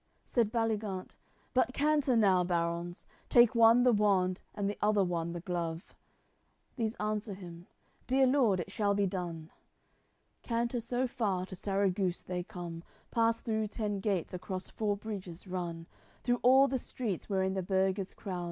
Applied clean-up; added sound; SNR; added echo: none; none; none; none.